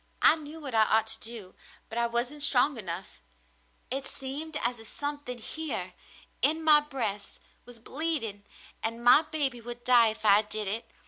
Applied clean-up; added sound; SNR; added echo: none; none; none; none.